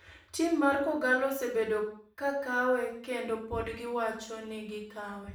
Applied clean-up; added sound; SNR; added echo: none; none; none; reverberation time 0.5 s.